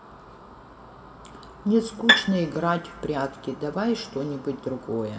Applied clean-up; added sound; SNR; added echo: none; Bowed string instrument; -4 dB; reverberation time 2.5 s.